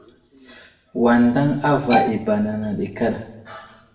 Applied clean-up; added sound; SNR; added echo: none; Bowed string instrument; 0 dB; reverberation time 0.8 s.